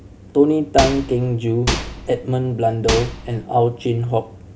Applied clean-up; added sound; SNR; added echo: none; Microwave oven; 4 dB; none.